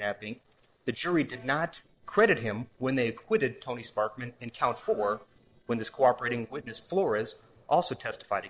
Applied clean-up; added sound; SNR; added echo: neural separator model SepFormer DNS4.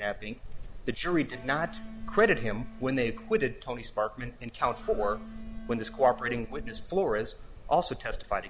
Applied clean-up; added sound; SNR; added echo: none; Electric guitar; 16 dB; none.